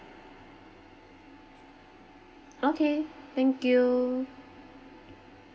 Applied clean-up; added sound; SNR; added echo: none; none; none; none.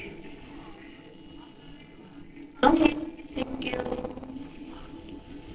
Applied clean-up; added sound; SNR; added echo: neural separator model SepFormer DNS4.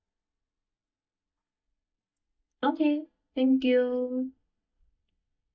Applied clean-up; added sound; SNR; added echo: neural mask model DeepFilterNet 3.